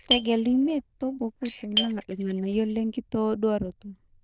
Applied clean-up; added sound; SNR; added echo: neural diffusion model UNIVERSE++.